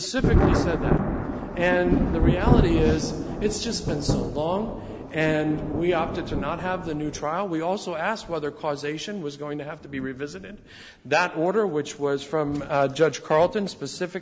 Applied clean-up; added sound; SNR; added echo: none; Thunder; 1 dB; none.